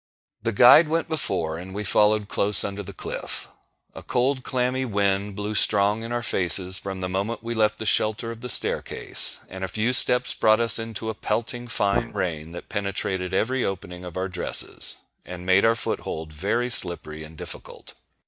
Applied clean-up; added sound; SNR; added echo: neural mask model DeepFilterNet 3.